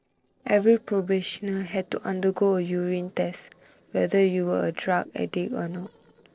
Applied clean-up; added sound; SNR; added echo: neural separator model SepFormer DNS4.